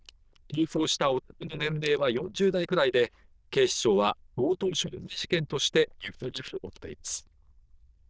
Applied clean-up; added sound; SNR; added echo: neural diffusion model UNIVERSE++.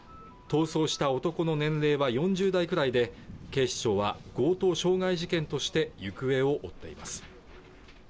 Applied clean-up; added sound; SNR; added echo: none; none; none; none.